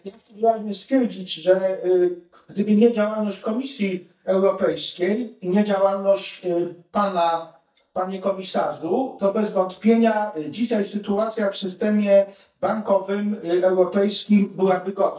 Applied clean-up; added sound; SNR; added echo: neural mask model DeepFilterNet 3.